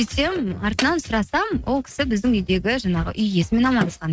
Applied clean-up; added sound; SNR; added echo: neural mask model RNNoise.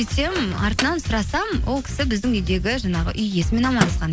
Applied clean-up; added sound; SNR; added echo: none; Microwave oven; 11 dB; none.